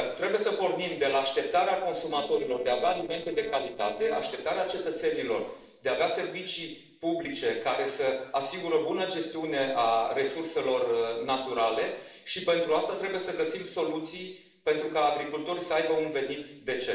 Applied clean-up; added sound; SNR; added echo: neural separator model SepFormer DNS4.